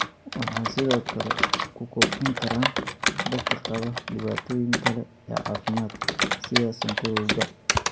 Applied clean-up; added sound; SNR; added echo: none; Computer keyboard; -2 dB; reverberation time 1.2 s.